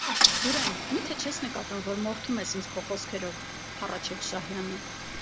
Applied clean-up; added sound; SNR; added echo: none; Idling / Engine starting / Car; -3 dB; none.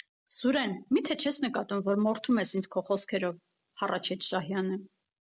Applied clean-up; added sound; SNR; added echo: none; none; none; none.